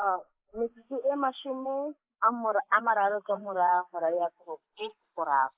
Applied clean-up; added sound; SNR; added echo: neural mask model Resemble Enhance denoiser.